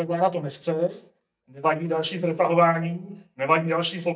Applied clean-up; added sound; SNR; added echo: neural mask model DeepFilterNet 3.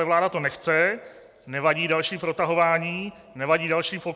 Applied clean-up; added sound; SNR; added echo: none; none; none; none.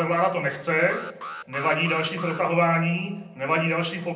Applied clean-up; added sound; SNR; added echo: none; Alarm; 13 dB; reverberation time 0.6 s.